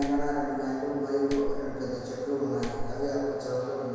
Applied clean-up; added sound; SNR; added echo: none; Clapping; 7 dB; reverberation time 1.9 s.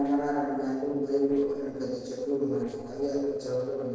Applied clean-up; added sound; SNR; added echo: neural separator model SepFormer DNS4.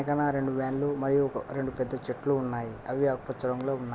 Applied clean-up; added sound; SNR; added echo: none; none; none; none.